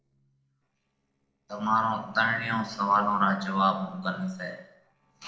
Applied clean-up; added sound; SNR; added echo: neural separator model SepFormer DNS4.